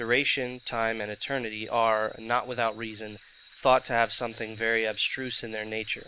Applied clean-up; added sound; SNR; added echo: none; Tools; 13 dB; none.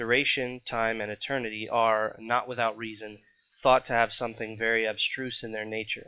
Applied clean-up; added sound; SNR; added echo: classical method log-MMSE.